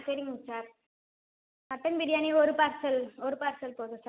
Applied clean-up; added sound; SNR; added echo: none; none; none; none.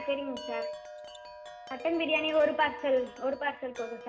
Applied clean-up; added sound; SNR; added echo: none; Wind chime; 12 dB; reverberation time 0.2 s.